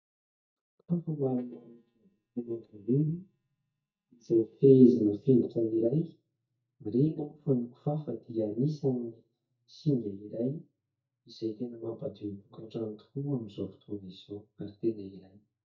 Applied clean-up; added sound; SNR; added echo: neural mask model DeepFilterNet 3.